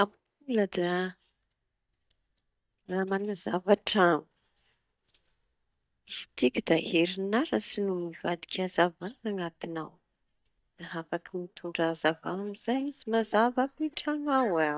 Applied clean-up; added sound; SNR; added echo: neural mask model DeepFilterNet 3.